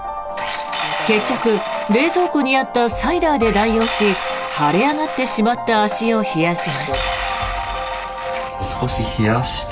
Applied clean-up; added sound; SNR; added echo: none; Tools; 10 dB; none.